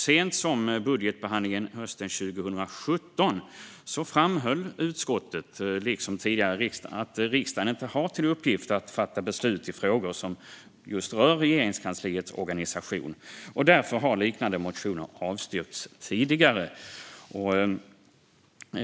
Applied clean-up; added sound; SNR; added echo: none; none; none; none.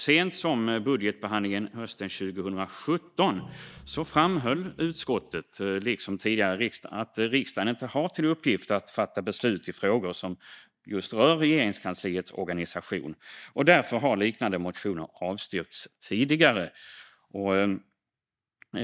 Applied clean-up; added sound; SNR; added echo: neural mask model DeepFilterNet 3.